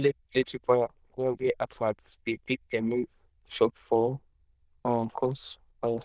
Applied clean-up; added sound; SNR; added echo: neural diffusion model UNIVERSE++.